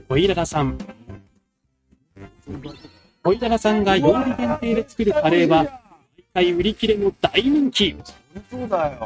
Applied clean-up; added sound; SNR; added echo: neural mask model RNNoise.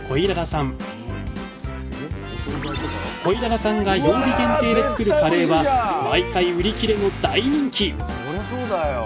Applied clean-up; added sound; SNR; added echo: none; Engine / Mechanisms; 20 dB; none.